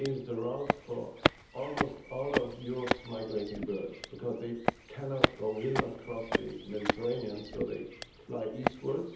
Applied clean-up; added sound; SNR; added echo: none; Walk, footsteps; -1 dB; reverberation time 0.7 s.